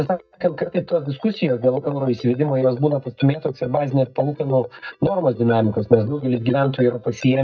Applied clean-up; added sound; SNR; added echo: neural mask model DeepFilterNet 3.